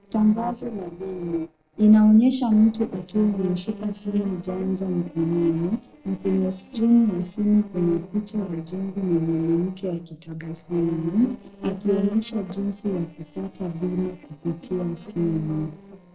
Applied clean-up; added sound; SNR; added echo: neural separator model SepFormer DNS4.